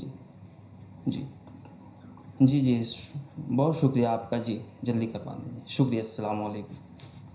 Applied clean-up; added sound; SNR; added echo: none; none; none; reverberation time 0.5 s.